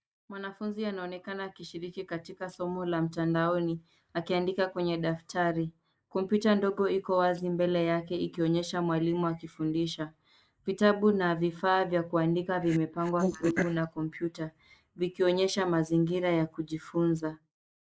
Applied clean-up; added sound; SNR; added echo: neural mask model Resemble Enhance denoiser.